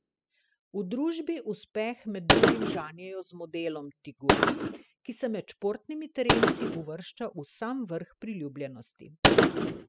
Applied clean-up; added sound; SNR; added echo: classical method spectral subtraction.